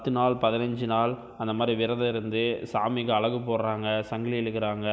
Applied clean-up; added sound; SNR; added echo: none; none; none; none.